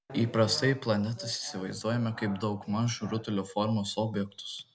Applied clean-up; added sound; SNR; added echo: none; none; none; none.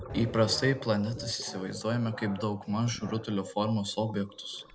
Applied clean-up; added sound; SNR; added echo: none; Gurgling; 16 dB; none.